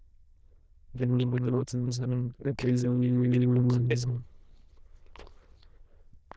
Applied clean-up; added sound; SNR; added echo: neural diffusion model UNIVERSE++.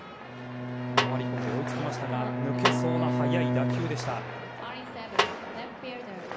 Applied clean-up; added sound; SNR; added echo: none; Snare drum + Bowed string instrument; -4 dB; none.